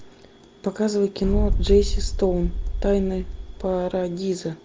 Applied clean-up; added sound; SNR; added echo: none; Boom; 1 dB; none.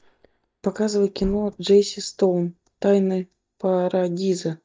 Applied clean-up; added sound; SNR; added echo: neural mask model DeepFilterNet 3.